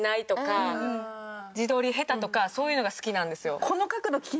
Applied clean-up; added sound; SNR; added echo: none; none; none; none.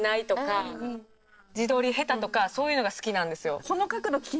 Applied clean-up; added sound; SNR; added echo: neural separator model SepFormer DNS4.